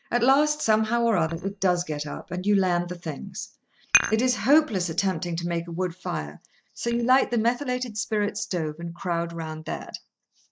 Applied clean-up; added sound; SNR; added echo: neural mask model DeepFilterNet 3.